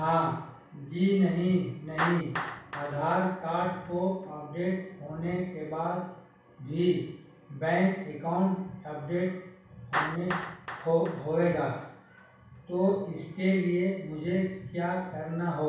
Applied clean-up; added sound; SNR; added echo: none; Clapping; 12 dB; reverberation time 0.7 s.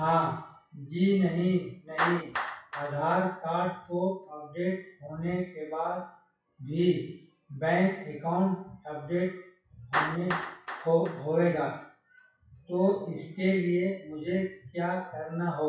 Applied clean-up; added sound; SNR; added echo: classical method WPE with log-MMSE.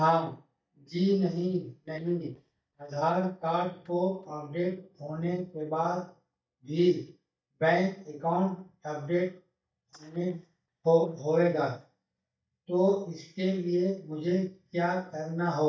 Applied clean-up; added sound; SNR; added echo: neural mask model DeepFilterNet 3.